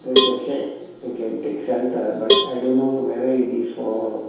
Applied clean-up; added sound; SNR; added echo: none; Cowbell; 2 dB; reverberation time 0.8 s.